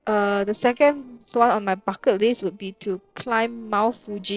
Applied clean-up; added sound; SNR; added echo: neural separator model SepFormer DNS4.